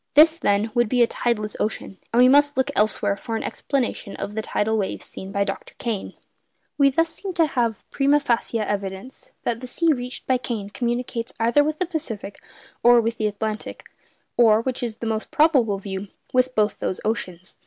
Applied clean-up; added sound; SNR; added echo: none; none; none; none.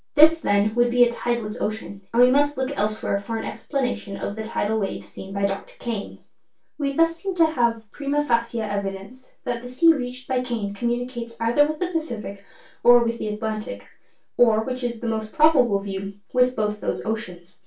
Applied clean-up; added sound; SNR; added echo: none; none; none; reverberation time 0.2 s.